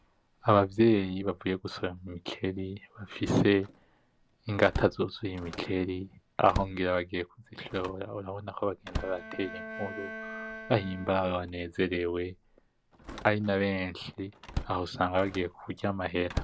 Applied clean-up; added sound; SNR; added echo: none; Bowed string instrument + Slam; 13 dB; none.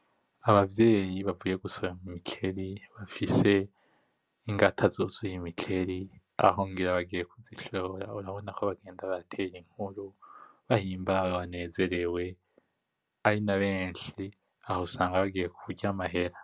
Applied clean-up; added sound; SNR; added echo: none; none; none; none.